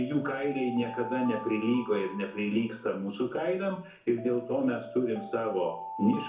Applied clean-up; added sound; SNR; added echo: none; Alarm; 13 dB; reverberation time 0.5 s.